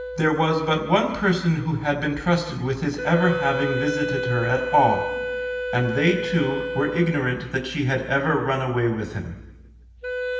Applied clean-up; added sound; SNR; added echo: none; Wind instrument, woodwind instrument; 7 dB; reverberation time 1.2 s.